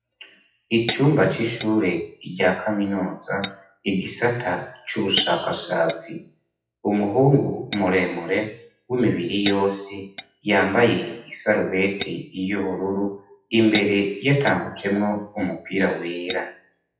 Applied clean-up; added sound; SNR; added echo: classical method WPE with log-MMSE.